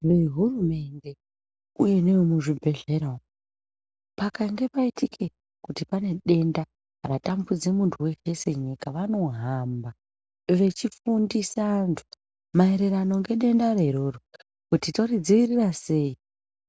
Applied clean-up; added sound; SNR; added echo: none; none; none; none.